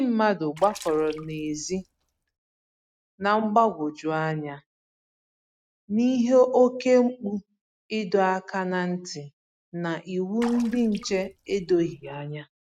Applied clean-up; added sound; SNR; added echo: neural mask model RNNoise.